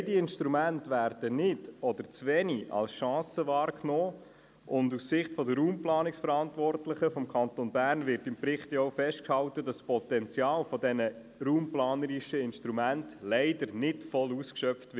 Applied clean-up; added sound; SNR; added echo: none; none; none; none.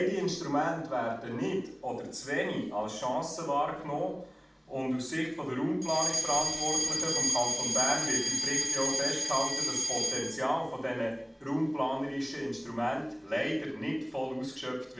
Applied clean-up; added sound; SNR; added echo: none; Alarm; 3 dB; reverberation time 0.5 s.